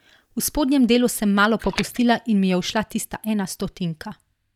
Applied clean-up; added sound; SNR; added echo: neural mask model DeepFilterNet 3.